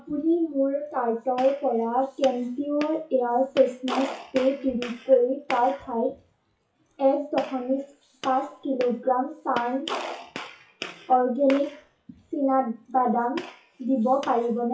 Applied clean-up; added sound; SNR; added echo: classical method WPE with log-MMSE.